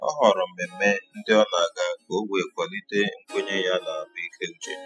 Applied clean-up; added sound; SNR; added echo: classical method spectral subtraction.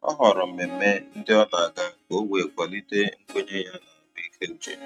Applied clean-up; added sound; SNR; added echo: neural mask model RNNoise.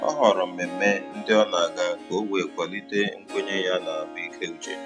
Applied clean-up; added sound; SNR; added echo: none; Harp; 13 dB; none.